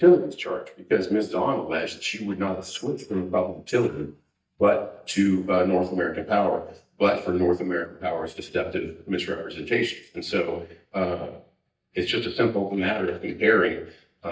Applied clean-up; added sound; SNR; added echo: neural mask model DeepFilterNet 3.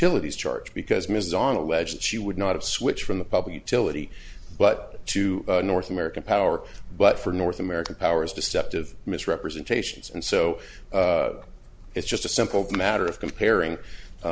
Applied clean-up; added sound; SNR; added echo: none; none; none; none.